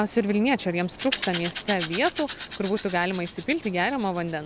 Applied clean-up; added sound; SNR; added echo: none; Rattle / Rattle (instrument); -2 dB; none.